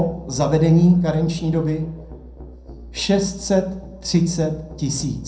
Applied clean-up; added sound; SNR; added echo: none; Musical instrument; 18 dB; reverberation time 0.5 s.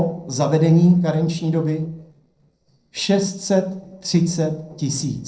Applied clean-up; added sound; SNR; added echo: neural separator model SepFormer DNS4.